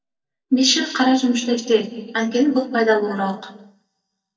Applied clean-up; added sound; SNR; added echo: neural mask model DeepFilterNet 3.